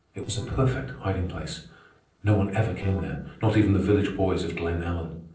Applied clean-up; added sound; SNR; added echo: neural separator model SepFormer DNS4.